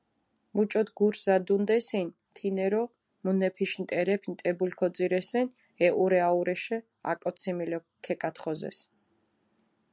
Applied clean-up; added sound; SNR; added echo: none; none; none; none.